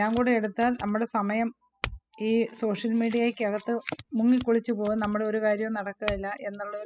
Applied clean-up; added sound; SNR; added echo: classical method spectral subtraction.